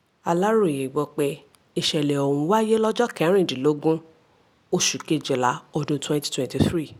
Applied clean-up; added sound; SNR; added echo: none; none; none; none.